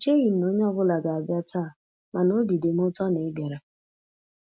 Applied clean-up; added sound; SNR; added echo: none; none; none; none.